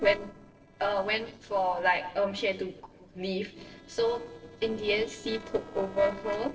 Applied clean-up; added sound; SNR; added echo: neural separator model SepFormer DNS4.